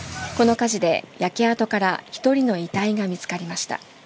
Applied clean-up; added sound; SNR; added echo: none; none; none; none.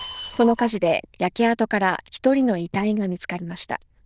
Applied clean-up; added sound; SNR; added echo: neural diffusion model UNIVERSE++.